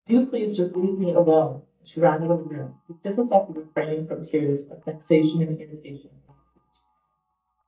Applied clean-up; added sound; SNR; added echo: neural mask model DeepFilterNet 3.